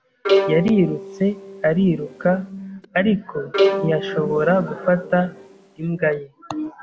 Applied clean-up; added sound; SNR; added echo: none; Bowed string instrument; 4 dB; none.